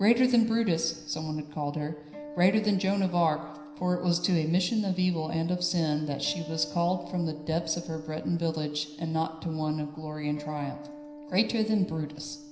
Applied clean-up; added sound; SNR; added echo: none; Acoustic guitar; 17 dB; reverberation time 0.9 s.